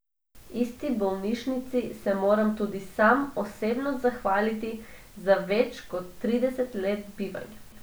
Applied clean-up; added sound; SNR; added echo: none; none; none; none.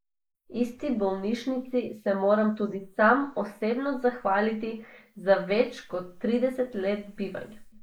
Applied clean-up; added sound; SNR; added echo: neural mask model Resemble Enhance denoiser.